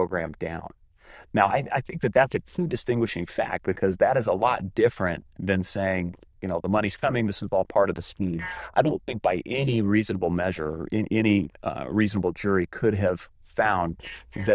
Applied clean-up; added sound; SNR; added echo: neural diffusion model UNIVERSE++.